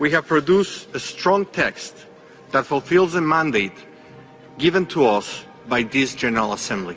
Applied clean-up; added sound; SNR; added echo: none; none; none; none.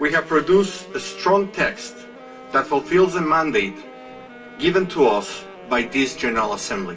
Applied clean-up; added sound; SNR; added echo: none; Wind instrument, woodwind instrument; 19 dB; reverberation time 0.2 s.